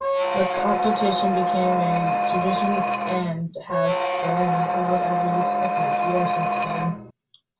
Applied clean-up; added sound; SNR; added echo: none; Squeak; -4 dB; reverberation time 0.1 s.